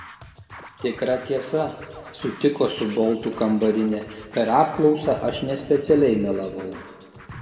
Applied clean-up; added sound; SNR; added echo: none; Scratching (performance technique); 18 dB; reverberation time 1.8 s.